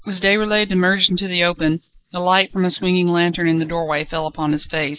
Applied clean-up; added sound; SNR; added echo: neural mask model Resemble Enhance denoiser.